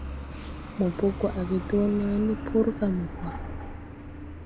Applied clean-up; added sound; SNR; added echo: none; Truck; 7 dB; none.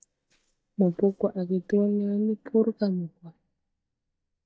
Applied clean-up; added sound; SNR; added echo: neural mask model DeepFilterNet 3.